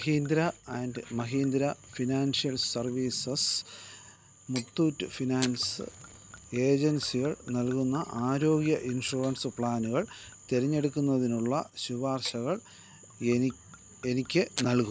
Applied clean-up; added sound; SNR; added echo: none; Gurgling / Chink, clink / Liquid + Fire; 19 dB; none.